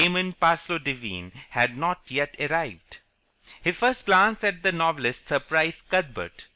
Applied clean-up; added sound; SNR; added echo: none; none; none; none.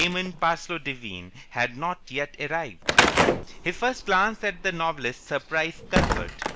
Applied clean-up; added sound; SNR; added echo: none; Slam / Wood; 0 dB; none.